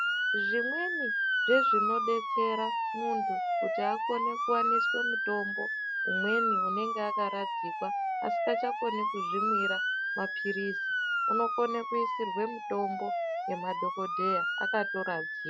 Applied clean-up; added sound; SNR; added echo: classical method spectral subtraction.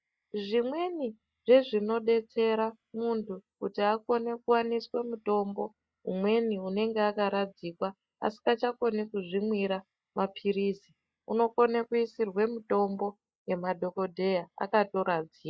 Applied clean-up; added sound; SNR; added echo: neural mask model Resemble Enhance denoiser.